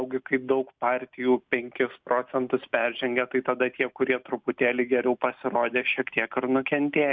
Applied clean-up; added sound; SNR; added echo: none; none; none; none.